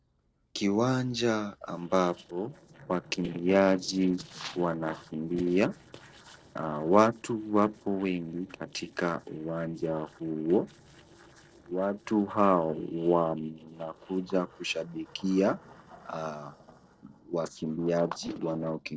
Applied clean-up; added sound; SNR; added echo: neural separator model SepFormer DNS4.